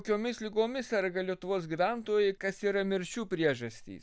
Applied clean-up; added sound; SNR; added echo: none; none; none; none.